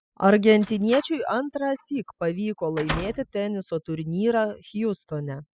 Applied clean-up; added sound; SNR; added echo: classical method spectral subtraction.